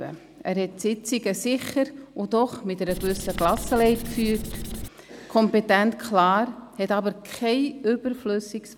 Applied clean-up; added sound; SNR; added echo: none; Writing; 8 dB; none.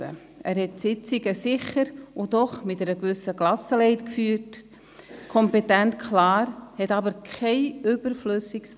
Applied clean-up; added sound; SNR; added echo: none; none; none; none.